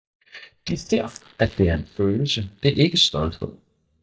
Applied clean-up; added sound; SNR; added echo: neural mask model DeepFilterNet 3.